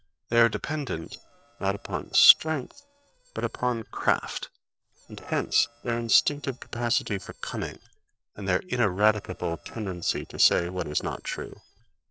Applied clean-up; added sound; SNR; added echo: neural separator model SepFormer DNS4.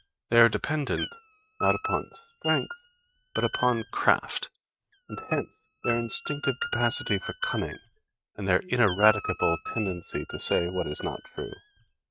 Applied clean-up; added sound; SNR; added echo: neural mask model RNNoise.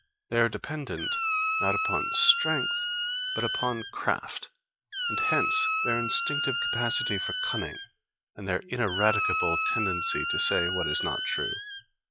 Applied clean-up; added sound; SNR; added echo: classical method log-MMSE.